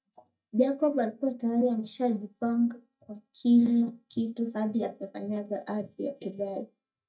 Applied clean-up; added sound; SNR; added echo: neural mask model DeepFilterNet 3.